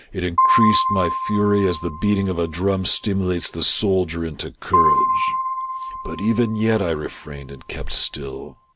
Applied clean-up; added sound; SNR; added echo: none; Piano; 2 dB; none.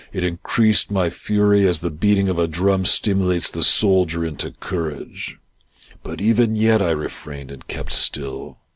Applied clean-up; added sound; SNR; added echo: none; none; none; none.